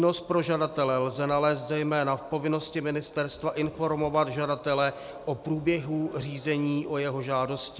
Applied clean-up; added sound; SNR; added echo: none; none; none; none.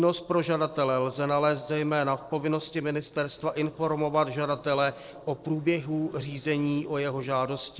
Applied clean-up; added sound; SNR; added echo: neural separator model SepFormer DNS4.